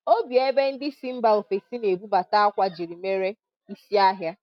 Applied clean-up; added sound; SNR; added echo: none; none; none; none.